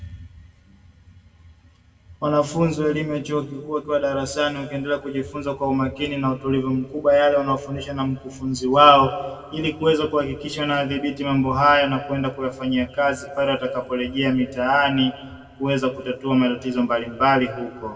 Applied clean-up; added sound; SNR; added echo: none; none; none; reverberation time 1.2 s.